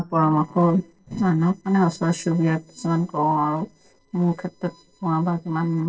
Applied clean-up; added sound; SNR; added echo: neural separator model SepFormer DNS4.